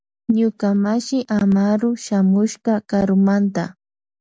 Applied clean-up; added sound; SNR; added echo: none; none; none; none.